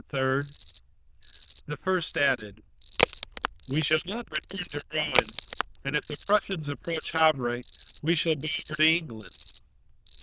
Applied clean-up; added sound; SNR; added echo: neural diffusion model UNIVERSE++.